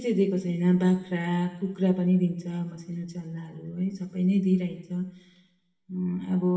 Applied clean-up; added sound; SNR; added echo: none; none; none; reverberation time 1.1 s.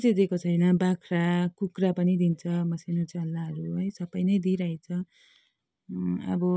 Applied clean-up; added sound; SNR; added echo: none; none; none; none.